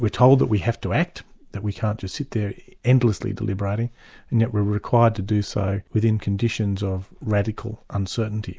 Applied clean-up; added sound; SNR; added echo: none; none; none; none.